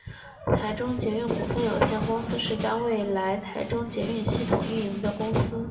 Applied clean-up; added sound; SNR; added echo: none; Snare drum; 10 dB; reverberation time 2.0 s.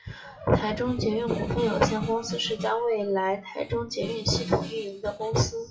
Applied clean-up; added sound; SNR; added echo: classical method WPE with log-MMSE.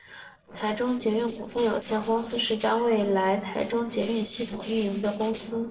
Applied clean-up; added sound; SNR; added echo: neural separator model SepFormer DNS4.